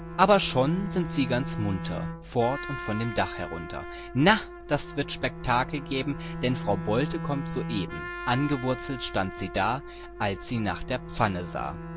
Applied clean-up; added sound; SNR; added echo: none; Trumpet + Bowed string instrument; 9 dB; none.